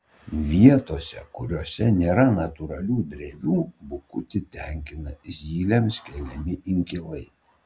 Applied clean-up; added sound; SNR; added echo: none; none; none; none.